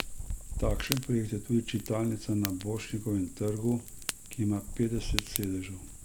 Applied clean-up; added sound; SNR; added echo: none; Fire; 10 dB; none.